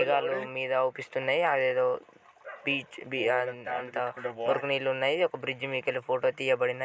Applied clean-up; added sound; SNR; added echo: none; none; none; none.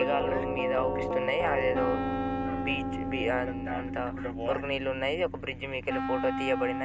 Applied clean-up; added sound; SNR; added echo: none; Wind instrument, woodwind instrument + Doorbell; 1 dB; none.